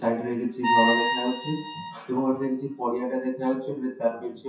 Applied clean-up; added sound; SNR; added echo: classical method WPE with log-MMSE.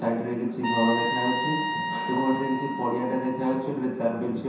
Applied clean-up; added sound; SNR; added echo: none; Trumpet; 4 dB; reverberation time 0.7 s.